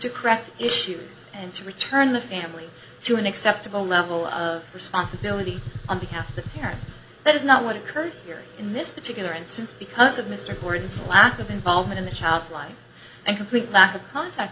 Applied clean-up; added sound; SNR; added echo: none; Gunshot, gunfire; 11 dB; reverberation time 0.4 s.